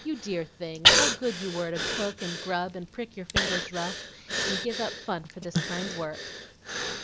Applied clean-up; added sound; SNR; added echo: none; Breathing; -4 dB; none.